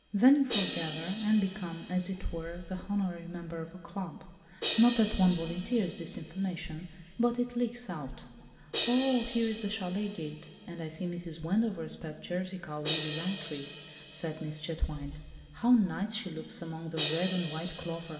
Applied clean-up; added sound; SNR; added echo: none; Crash cymbal; 7 dB; reverberation time 2.1 s.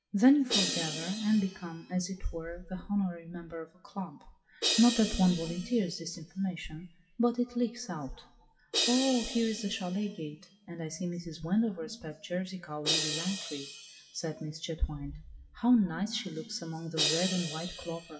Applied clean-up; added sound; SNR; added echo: classical method WPE with log-MMSE.